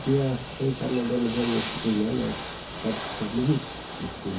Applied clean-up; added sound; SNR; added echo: none; Ocean / Boat, Water vehicle; 9 dB; reverberation time 0.3 s.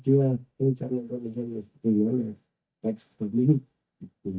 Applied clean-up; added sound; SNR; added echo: neural mask model DeepFilterNet 3.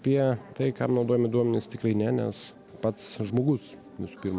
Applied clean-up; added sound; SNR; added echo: none; none; none; none.